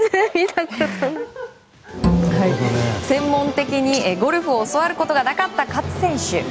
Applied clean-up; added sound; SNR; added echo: none; Bowed string instrument; 2 dB; none.